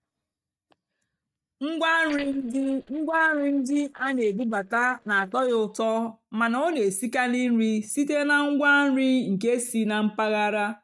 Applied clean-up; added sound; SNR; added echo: neural mask model DeepFilterNet 3.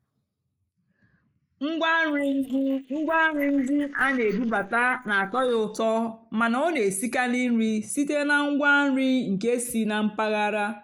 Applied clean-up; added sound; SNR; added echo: neural mask model Resemble Enhance denoiser.